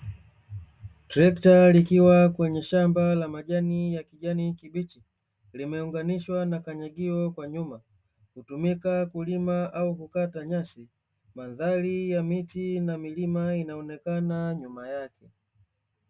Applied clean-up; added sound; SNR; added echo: none; none; none; none.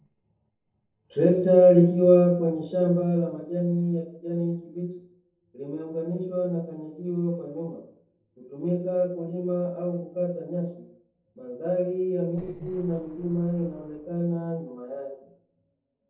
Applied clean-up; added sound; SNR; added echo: neural separator model SepFormer DNS4.